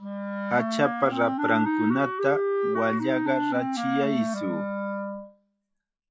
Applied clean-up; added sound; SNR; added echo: classical method log-MMSE.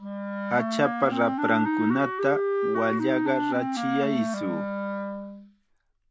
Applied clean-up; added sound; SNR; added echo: none; Wind instrument, woodwind instrument; 0 dB; none.